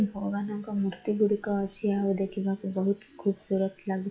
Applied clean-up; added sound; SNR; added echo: classical method log-MMSE.